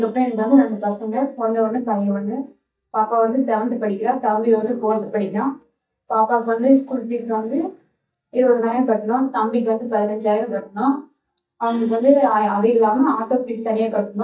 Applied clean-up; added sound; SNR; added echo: neural mask model DeepFilterNet 3.